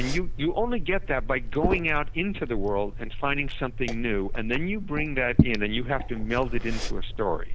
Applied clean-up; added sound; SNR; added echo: none; Liquid; -1 dB; none.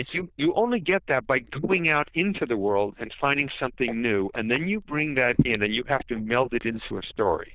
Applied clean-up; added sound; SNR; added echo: neural diffusion model UNIVERSE++.